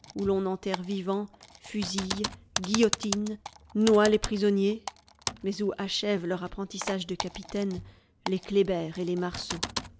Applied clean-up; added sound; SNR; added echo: none; Typing; 10 dB; none.